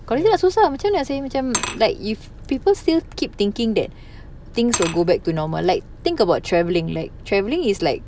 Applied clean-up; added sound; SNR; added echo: none; Glass / Liquid; 14 dB; none.